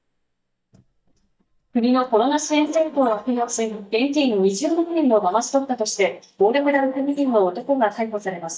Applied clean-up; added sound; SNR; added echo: neural mask model DeepFilterNet 3.